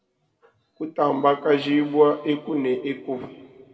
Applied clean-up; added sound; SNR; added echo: none; none; none; reverberation time 1.9 s.